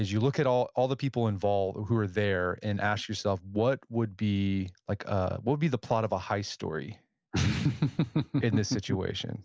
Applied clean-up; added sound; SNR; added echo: none; none; none; none.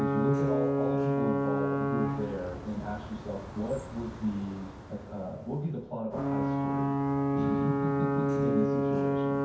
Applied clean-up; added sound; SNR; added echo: none; Alarm / Ocean / Boat, Water vehicle; -5 dB; reverberation time 0.6 s.